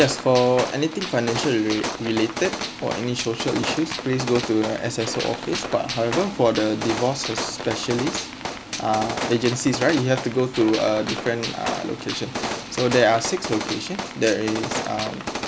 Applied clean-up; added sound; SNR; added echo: none; Gunshot, gunfire; 7 dB; none.